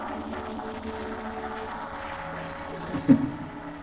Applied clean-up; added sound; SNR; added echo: neural separator model SepFormer DNS4.